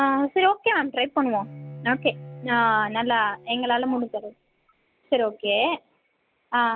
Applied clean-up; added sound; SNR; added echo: none; Bowed string instrument; 19 dB; none.